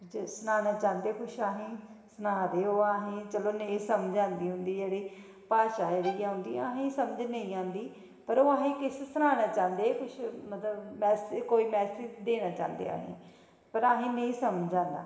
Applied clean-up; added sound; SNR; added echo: none; Bowed string instrument; 12 dB; reverberation time 2.0 s.